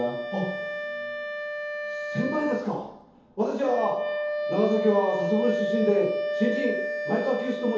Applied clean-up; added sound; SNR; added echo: none; Wind instrument, woodwind instrument; 3 dB; reverberation time 0.7 s.